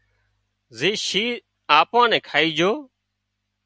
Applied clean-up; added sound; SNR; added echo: none; none; none; none.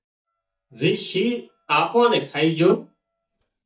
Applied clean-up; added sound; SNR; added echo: neural mask model DeepFilterNet 3.